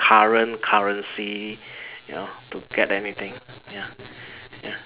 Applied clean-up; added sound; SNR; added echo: none; none; none; none.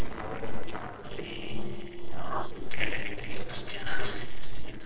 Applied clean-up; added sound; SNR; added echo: neural separator model SepFormer DNS4.